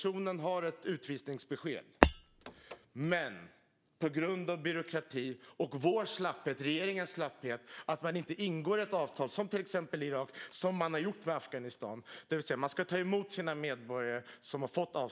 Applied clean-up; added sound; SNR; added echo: none; Shatter; -4 dB; none.